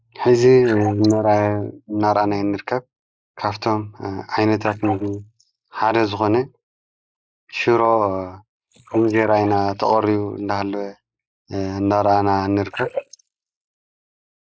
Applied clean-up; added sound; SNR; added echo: neural mask model Resemble Enhance denoiser.